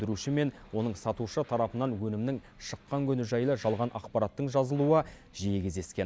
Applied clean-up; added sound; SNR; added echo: none; none; none; none.